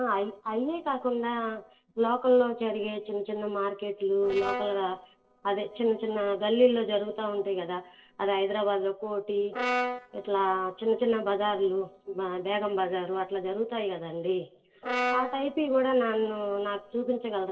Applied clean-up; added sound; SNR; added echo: neural separator model SepFormer DNS4.